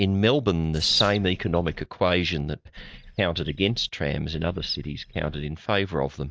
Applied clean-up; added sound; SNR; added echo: neural mask model DeepFilterNet 3.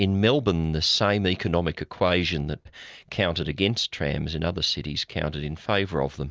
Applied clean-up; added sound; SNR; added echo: none; none; none; none.